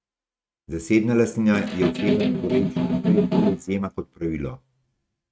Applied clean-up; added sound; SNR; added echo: neural mask model RNNoise.